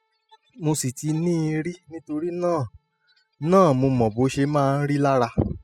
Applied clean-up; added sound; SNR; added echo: classical method spectral subtraction.